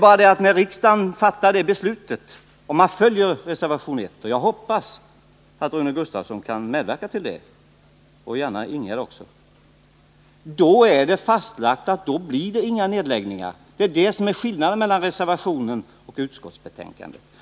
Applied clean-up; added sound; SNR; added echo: none; none; none; none.